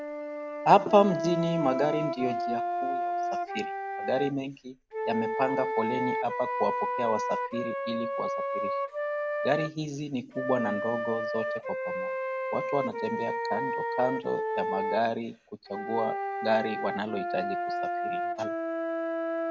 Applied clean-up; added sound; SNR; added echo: none; Wind instrument, woodwind instrument; 1 dB; none.